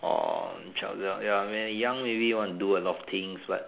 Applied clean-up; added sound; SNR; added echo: none; none; none; none.